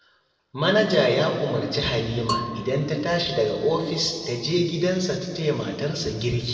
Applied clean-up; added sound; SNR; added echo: none; Bell / Percussion; 13 dB; reverberation time 2.1 s.